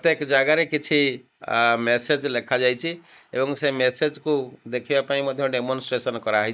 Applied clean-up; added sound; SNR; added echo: neural mask model Resemble Enhance denoiser.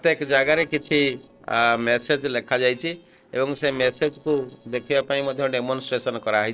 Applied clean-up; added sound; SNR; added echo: neural separator model SepFormer DNS4.